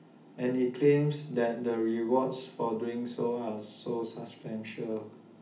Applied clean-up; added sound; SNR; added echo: none; none; none; reverberation time 0.4 s.